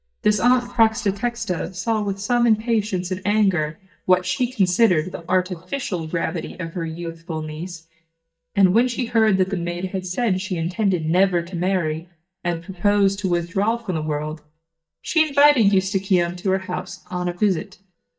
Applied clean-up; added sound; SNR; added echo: neural mask model DeepFilterNet 3.